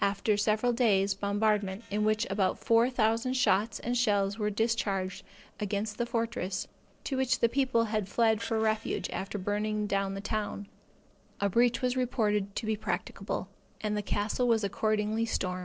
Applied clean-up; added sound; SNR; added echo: neural separator model SepFormer DNS4.